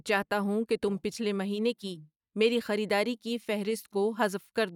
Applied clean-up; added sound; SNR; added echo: neural mask model DeepFilterNet 3.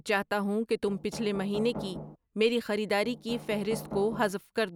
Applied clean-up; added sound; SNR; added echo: none; Knock; 10 dB; none.